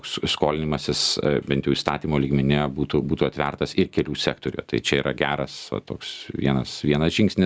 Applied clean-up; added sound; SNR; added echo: none; none; none; none.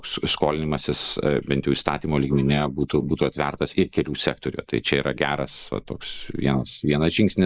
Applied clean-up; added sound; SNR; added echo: neural mask model Resemble Enhance denoiser.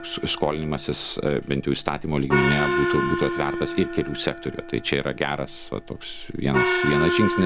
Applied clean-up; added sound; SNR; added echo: none; Gong; 2 dB; none.